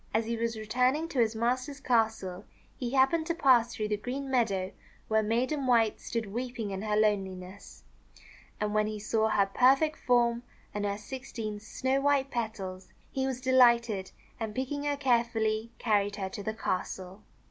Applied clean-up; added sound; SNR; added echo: none; none; none; none.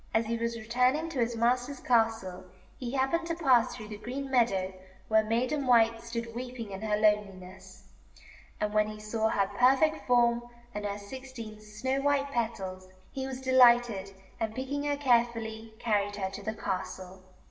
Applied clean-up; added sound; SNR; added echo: none; none; none; reverberation time 0.8 s.